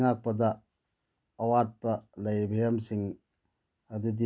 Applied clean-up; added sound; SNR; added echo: none; none; none; none.